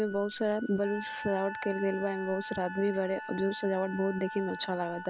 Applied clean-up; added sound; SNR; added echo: none; Wind instrument, woodwind instrument + Organ; 10 dB; none.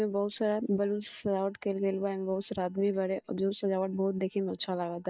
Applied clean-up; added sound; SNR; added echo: neural mask model DeepFilterNet 3.